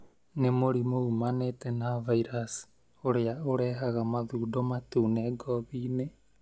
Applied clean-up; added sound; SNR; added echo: none; none; none; none.